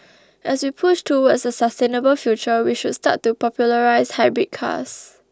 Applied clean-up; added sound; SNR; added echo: none; none; none; none.